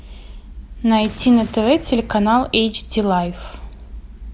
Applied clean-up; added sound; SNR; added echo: none; Explosion; 20 dB; none.